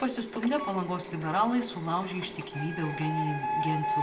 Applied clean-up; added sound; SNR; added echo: none; Printer; 4 dB; reverberation time 0.6 s.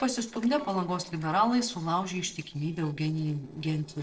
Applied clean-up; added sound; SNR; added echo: neural separator model SepFormer DNS4.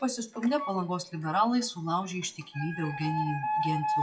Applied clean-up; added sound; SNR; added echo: classical method WPE with log-MMSE.